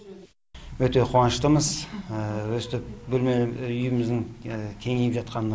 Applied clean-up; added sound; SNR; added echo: none; none; none; none.